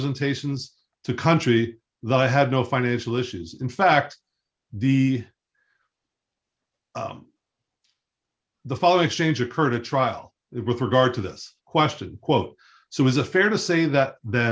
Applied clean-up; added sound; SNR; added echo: none; none; none; none.